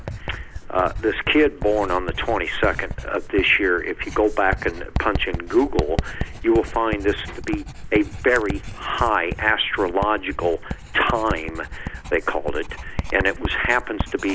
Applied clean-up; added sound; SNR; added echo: none; Writing; 7 dB; none.